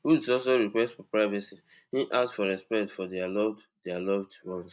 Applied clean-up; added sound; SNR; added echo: none; none; none; none.